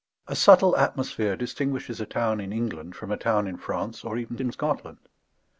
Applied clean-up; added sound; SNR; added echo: none; none; none; none.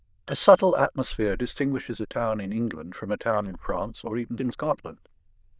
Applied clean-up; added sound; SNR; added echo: neural diffusion model UNIVERSE++.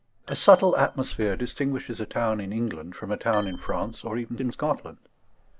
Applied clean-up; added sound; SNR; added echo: none; Bicycle bell; 15 dB; none.